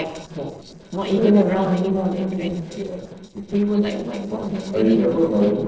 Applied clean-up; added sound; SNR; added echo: neural separator model SepFormer DNS4.